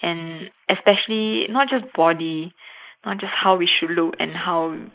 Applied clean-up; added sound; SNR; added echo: neural mask model Resemble Enhance denoiser.